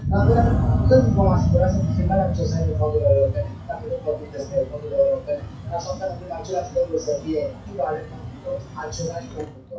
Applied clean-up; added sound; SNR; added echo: classical method WPE with log-MMSE.